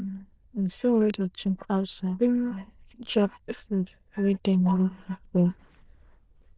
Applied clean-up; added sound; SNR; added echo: neural diffusion model UNIVERSE++.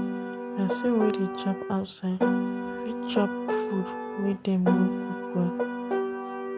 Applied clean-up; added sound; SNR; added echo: none; Piano; 0 dB; none.